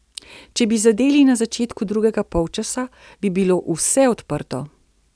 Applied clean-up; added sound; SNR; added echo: none; none; none; none.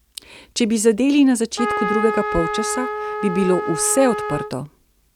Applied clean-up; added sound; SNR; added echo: none; Trumpet; 5 dB; none.